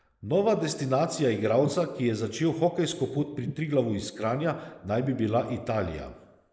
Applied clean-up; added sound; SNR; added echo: neural mask model Resemble Enhance denoiser.